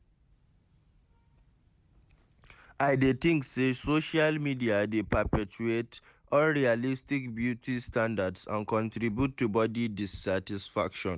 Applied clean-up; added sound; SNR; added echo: none; none; none; none.